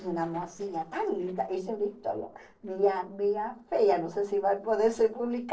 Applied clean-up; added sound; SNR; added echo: neural separator model SepFormer DNS4.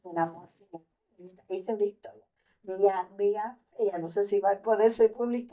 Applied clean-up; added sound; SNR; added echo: neural mask model DeepFilterNet 3.